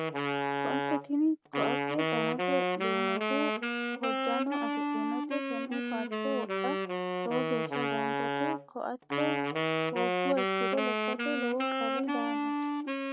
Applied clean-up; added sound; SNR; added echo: none; Wind instrument, woodwind instrument; -4 dB; none.